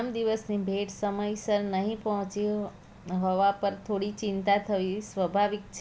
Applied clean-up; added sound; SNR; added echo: none; none; none; none.